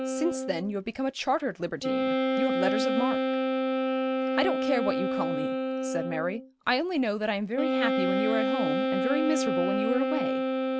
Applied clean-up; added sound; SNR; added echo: none; Wind instrument, woodwind instrument; -3 dB; none.